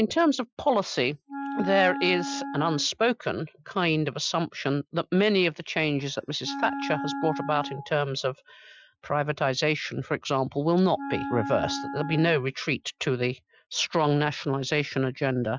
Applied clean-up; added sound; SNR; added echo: classical method Wiener filter.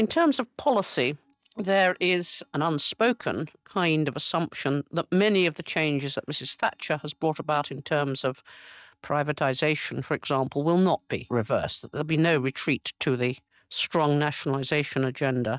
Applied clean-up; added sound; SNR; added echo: neural mask model DeepFilterNet 3.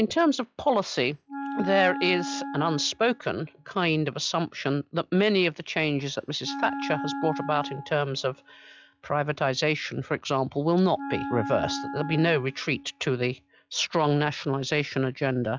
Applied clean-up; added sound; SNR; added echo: classical method log-MMSE.